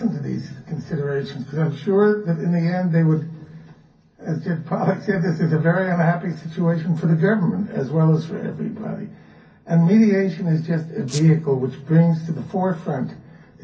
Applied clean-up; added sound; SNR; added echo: none; Squeak; 15 dB; reverberation time 0.3 s.